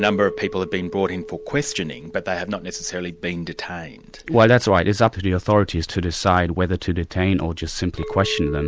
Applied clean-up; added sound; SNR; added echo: none; Chink, clink; 15 dB; none.